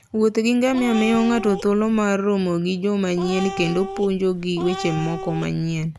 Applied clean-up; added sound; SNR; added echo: none; Cat; 11 dB; none.